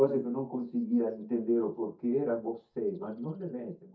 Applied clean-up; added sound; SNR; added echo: neural mask model DeepFilterNet 3.